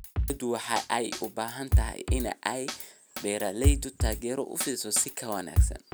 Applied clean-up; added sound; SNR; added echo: none; Drum kit; -2 dB; none.